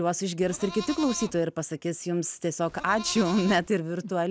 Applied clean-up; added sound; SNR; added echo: none; Livestock, farm animals, working animals; 13 dB; none.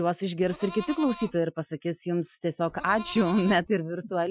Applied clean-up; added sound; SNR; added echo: classical method Wiener filter.